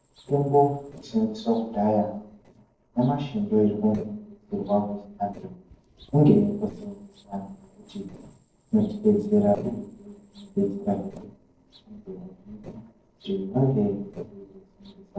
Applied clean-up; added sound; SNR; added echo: neural separator model SepFormer DNS4.